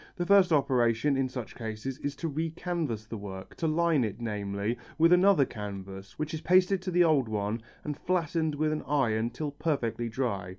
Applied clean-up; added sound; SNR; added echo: none; none; none; none.